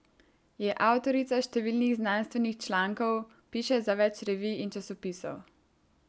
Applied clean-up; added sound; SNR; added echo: none; none; none; none.